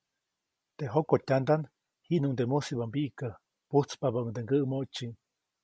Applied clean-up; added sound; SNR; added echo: none; none; none; none.